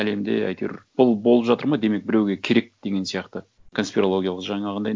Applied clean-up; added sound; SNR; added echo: none; none; none; none.